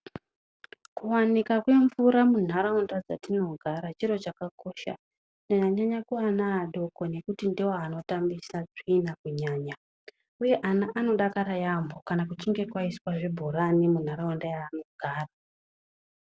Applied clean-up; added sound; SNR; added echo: none; none; none; none.